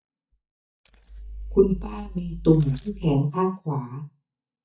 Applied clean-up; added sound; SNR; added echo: neural mask model DeepFilterNet 3.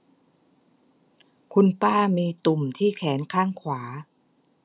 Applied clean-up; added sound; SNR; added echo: none; none; none; none.